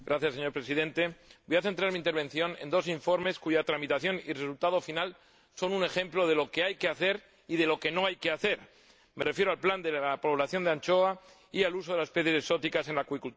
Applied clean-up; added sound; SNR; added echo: none; none; none; none.